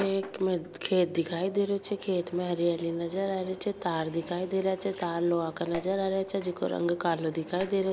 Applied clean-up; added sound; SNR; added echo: none; Engine; 18 dB; none.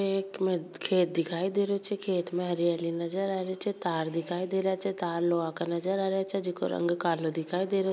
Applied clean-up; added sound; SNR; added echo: none; none; none; none.